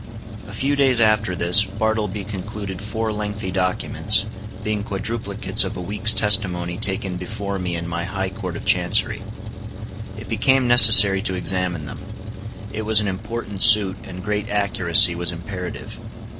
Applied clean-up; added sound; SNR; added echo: none; Truck; 10 dB; none.